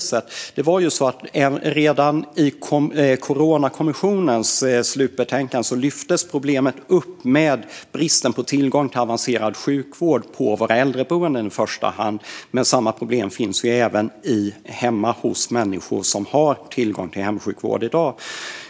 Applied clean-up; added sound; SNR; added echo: none; none; none; none.